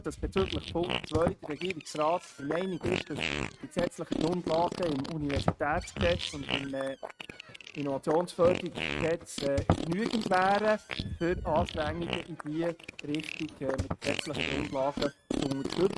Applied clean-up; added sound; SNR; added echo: neural mask model RNNoise.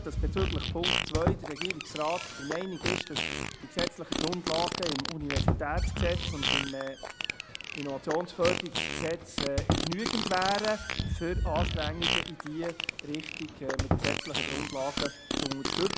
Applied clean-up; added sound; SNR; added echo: none; Squeak + Fart; -2 dB; none.